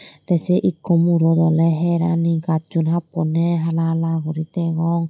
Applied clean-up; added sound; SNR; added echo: none; none; none; none.